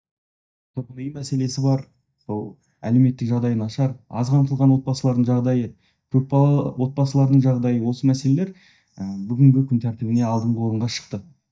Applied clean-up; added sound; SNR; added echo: neural mask model DeepFilterNet 3.